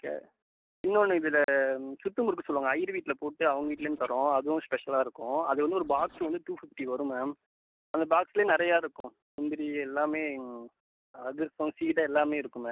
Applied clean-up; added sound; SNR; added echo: neural separator model SepFormer DNS4.